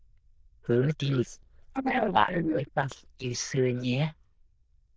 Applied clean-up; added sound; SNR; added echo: neural diffusion model UNIVERSE++.